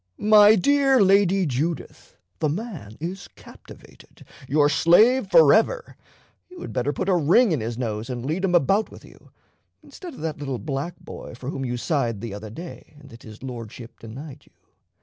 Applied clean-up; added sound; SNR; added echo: none; none; none; none.